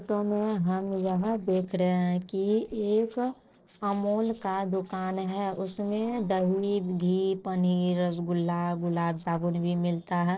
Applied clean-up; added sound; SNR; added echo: neural separator model SepFormer DNS4.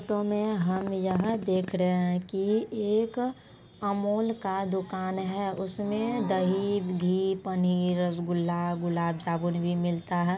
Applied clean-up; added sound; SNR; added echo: none; none; none; none.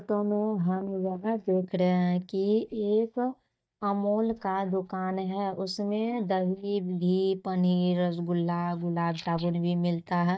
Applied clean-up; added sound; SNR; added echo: neural mask model DeepFilterNet 3.